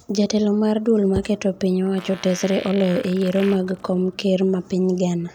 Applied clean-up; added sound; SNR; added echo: none; Fart; 20 dB; none.